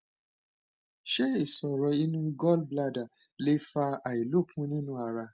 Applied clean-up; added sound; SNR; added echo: none; none; none; none.